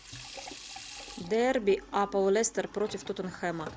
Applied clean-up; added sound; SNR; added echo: none; Sink (filling or washing) / Water tap, faucet; 16 dB; none.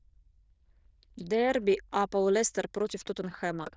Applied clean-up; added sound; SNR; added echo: neural diffusion model UNIVERSE++.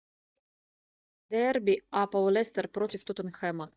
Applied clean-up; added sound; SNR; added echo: neural mask model DeepFilterNet 3.